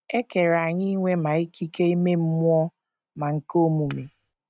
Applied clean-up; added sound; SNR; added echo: neural mask model RNNoise.